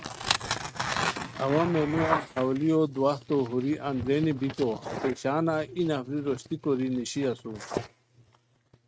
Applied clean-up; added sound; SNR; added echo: neural mask model RNNoise.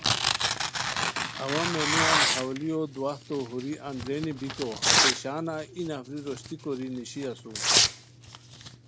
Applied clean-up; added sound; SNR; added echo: none; Tearing; -5 dB; none.